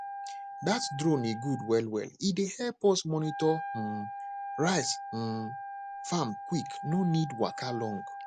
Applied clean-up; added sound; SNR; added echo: none; Wind instrument, woodwind instrument; 9 dB; none.